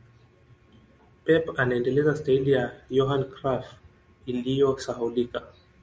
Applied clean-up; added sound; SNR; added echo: none; none; none; none.